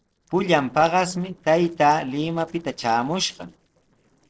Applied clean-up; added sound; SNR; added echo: neural separator model SepFormer DNS4.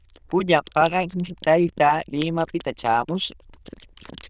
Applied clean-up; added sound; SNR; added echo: neural diffusion model UNIVERSE++.